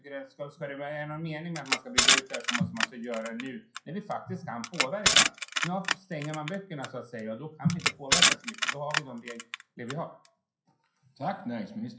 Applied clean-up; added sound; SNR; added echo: classical method WPE with log-MMSE.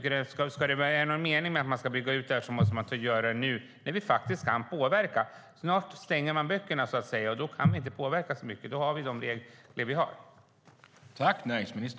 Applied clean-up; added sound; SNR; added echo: none; none; none; none.